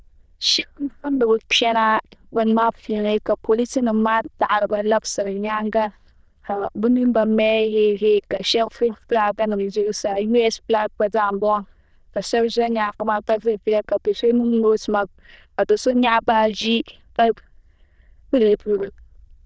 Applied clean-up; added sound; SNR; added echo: neural diffusion model UNIVERSE++.